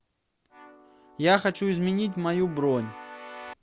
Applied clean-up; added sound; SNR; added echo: none; Keyboard (musical); 18 dB; none.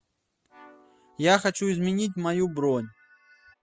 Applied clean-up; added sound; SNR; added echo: classical method spectral subtraction.